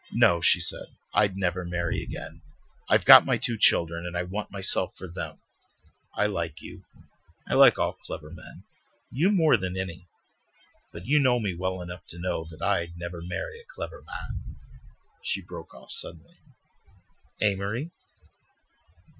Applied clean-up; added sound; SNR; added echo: classical method Wiener filter.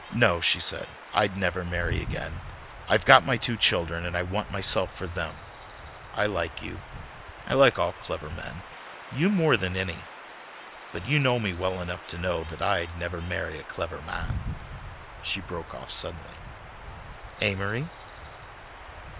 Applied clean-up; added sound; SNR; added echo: none; Stream / Chirp, tweet / Wind; 12 dB; none.